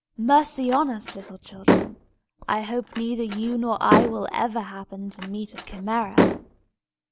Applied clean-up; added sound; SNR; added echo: none; Slam; 1 dB; none.